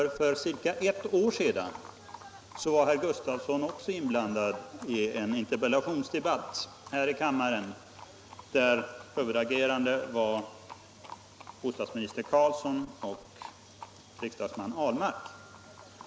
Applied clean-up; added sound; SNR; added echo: none; Livestock, farm animals, working animals; 20 dB; none.